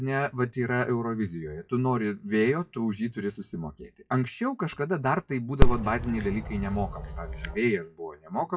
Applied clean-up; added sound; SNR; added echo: classical method WPE with log-MMSE.